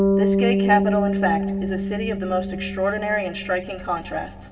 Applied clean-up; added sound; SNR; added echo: none; Bass guitar; -1 dB; reverberation time 1.8 s.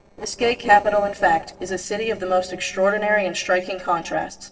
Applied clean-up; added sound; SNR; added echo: neural separator model SepFormer DNS4.